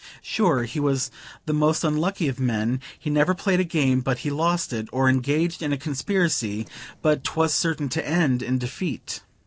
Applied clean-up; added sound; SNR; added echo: neural separator model SepFormer DNS4.